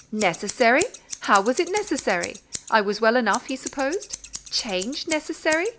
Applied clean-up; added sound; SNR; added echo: none; Scissors; 14 dB; none.